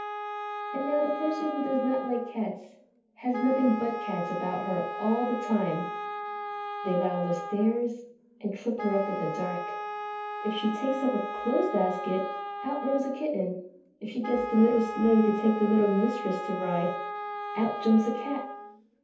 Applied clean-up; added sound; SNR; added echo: none; Wind instrument, woodwind instrument; 8 dB; reverberation time 0.6 s.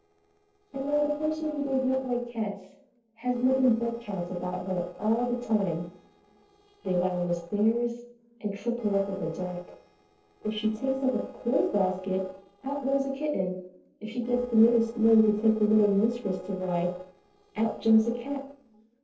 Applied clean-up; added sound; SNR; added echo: neural separator model SepFormer DNS4.